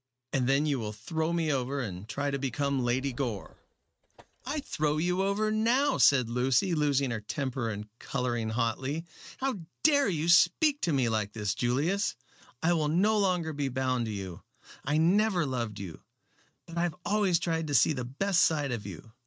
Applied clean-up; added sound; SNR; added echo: neural mask model RNNoise.